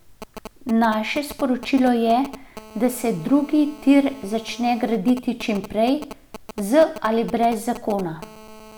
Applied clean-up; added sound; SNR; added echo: none; Telephone; 19 dB; none.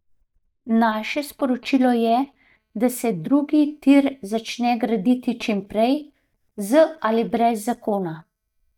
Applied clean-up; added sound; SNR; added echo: neural mask model DeepFilterNet 3.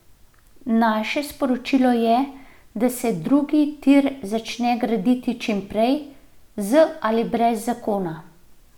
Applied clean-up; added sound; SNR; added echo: none; none; none; none.